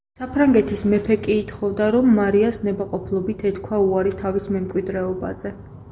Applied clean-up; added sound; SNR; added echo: none; none; none; none.